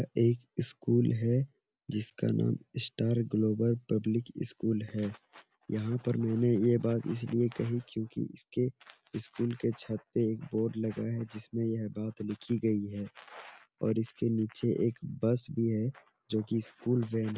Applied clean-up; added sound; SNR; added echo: none; none; none; none.